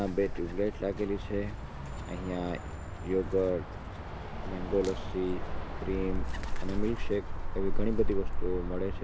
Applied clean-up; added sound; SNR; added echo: none; Bird; -1 dB; none.